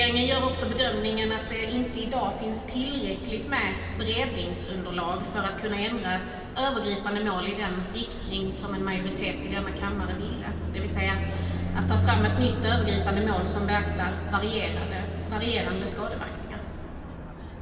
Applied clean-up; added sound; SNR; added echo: none; Car passing by; 3 dB; reverberation time 2.6 s.